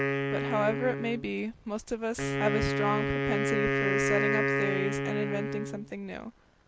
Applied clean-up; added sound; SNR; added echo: none; Wind instrument, woodwind instrument; -3 dB; none.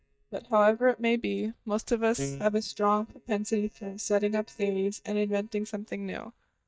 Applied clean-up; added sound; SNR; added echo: neural mask model DeepFilterNet 3.